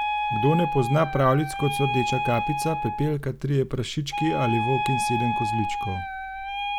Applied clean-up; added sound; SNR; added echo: none; Wind instrument, woodwind instrument; 3 dB; none.